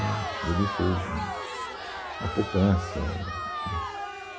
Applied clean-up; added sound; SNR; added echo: none; Crowd; 4 dB; reverberation time 0.3 s.